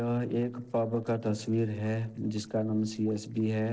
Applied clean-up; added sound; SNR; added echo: neural separator model SepFormer DNS4.